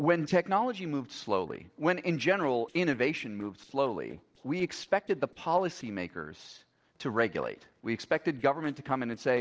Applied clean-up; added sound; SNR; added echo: neural separator model SepFormer DNS4.